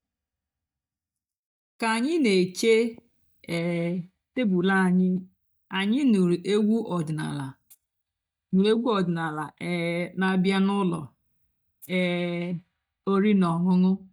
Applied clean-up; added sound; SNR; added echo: neural mask model DeepFilterNet 3.